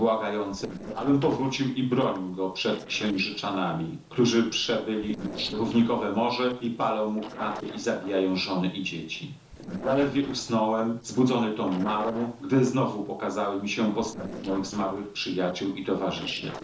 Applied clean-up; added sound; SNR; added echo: neural separator model SepFormer DNS4.